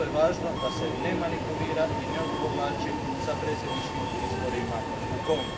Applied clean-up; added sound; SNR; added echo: none; Subway, metro, underground; -1 dB; reverberation time 0.4 s.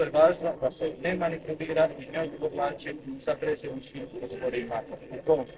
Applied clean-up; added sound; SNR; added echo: neural separator model SepFormer DNS4.